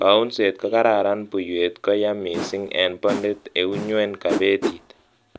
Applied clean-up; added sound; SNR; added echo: none; Whoosh, swoosh, swish; 9 dB; none.